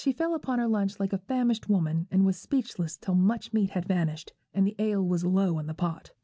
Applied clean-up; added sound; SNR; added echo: none; none; none; none.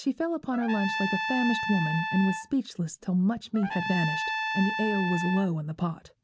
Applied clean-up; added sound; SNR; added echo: none; Trumpet; 4 dB; none.